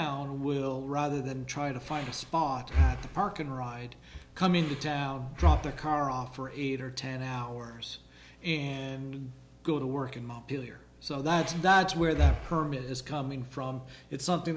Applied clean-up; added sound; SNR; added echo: none; Breathing; 1 dB; none.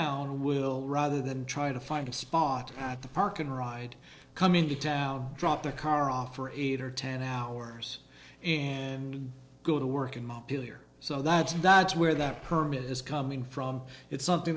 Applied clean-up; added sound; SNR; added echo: neural separator model SepFormer DNS4.